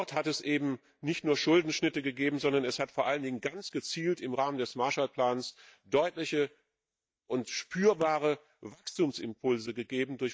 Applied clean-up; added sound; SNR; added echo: neural mask model DeepFilterNet 3.